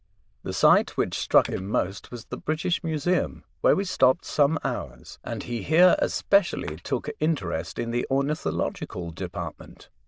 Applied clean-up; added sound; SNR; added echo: neural diffusion model UNIVERSE++.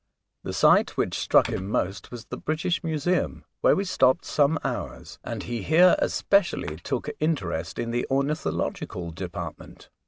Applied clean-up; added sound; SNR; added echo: none; Typing + Clapping; 13 dB; none.